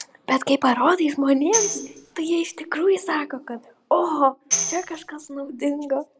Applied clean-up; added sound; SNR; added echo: none; Tambourine; 6 dB; none.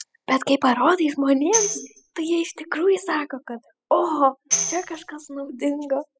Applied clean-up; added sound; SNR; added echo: classical method spectral subtraction.